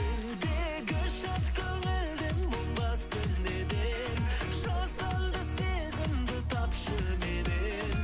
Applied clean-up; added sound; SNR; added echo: none; Chatter + Bowed string instrument; 16 dB; none.